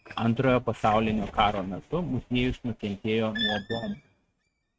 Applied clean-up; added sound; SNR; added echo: neural mask model RNNoise.